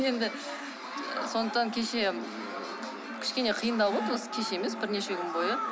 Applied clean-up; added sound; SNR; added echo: none; none; none; none.